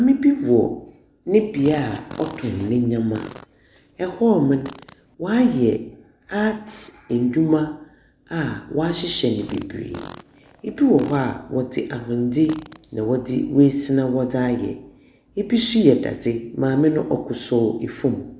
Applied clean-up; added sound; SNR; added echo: none; Fart; 19 dB; none.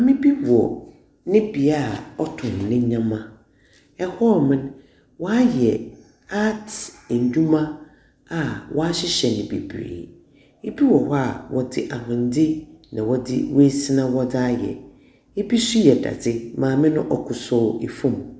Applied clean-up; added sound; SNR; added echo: none; none; none; none.